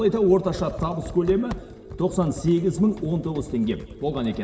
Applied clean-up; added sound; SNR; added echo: none; Computer keyboard; 16 dB; reverberation time 1.3 s.